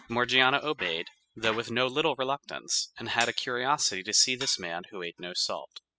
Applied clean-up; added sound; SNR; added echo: classical method spectral subtraction.